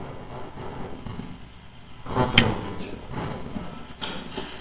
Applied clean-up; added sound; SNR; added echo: neural separator model SepFormer WHAMR!.